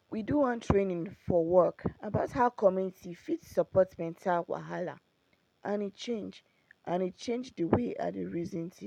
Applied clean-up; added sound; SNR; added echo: none; none; none; none.